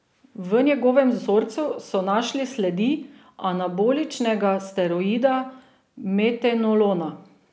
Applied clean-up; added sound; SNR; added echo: none; none; none; none.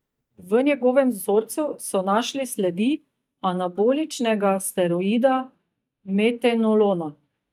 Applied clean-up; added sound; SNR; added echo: neural mask model DeepFilterNet 3.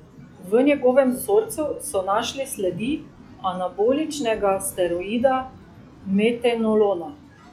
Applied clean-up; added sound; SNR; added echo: classical method log-MMSE.